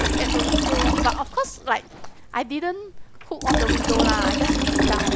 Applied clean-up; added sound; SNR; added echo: none; Liquid; -5 dB; none.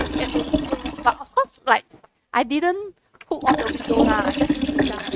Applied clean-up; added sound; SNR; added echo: neural mask model RNNoise.